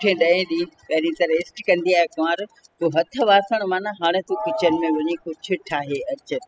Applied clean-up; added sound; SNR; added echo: classical method spectral subtraction.